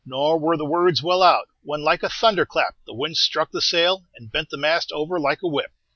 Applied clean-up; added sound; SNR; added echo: none; none; none; none.